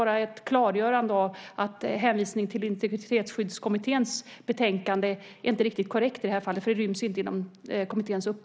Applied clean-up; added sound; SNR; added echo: none; none; none; none.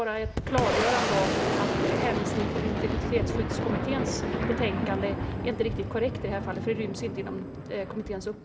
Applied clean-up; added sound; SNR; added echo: none; Boom; -2 dB; reverberation time 0.3 s.